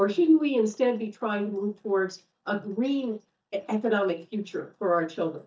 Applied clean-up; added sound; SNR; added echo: neural mask model DeepFilterNet 3.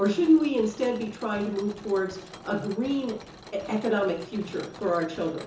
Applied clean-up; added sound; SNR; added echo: none; Mechanisms; 19 dB; reverberation time 0.7 s.